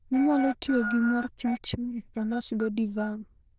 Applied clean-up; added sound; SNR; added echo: neural diffusion model UNIVERSE++.